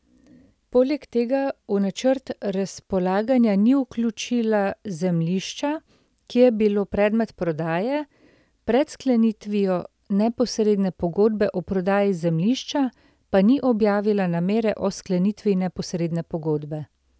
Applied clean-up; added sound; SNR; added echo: none; none; none; none.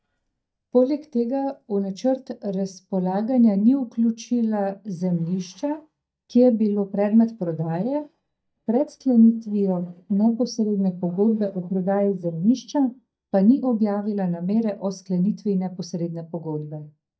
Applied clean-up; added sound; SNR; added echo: neural mask model DeepFilterNet 3.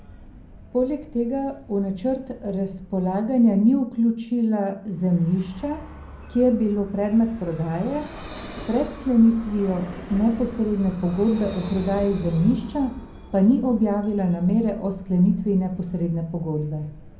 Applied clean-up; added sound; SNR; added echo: none; Vehicle; 17 dB; reverberation time 0.6 s.